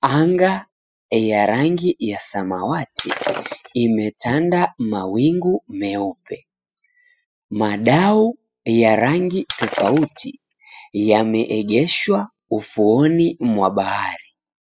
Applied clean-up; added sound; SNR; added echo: classical method spectral subtraction.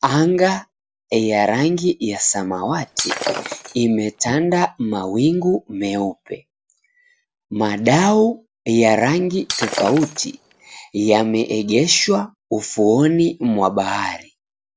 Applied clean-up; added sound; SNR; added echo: none; Shatter; 8 dB; none.